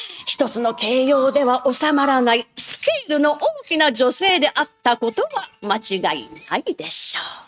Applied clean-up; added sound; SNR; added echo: neural mask model RNNoise.